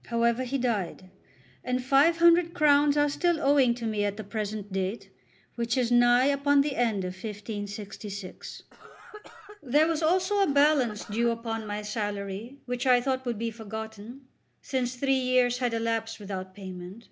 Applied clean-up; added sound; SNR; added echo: none; Cough; 19 dB; none.